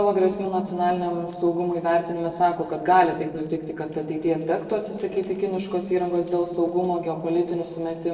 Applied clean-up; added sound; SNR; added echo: neural separator model SepFormer DNS4.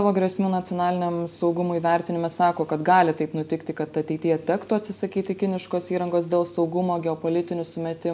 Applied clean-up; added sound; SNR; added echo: none; none; none; none.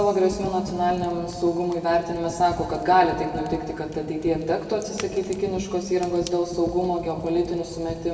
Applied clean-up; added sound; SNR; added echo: none; Fire; 14 dB; reverberation time 2.1 s.